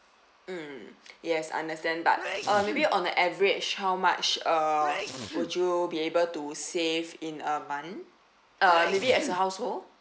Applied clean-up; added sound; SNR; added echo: none; Sneeze; 10 dB; none.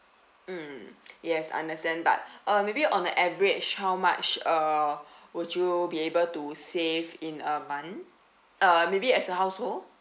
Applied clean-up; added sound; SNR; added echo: none; none; none; none.